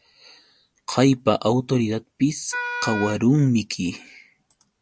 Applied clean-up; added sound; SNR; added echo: none; Wind instrument, woodwind instrument; 8 dB; none.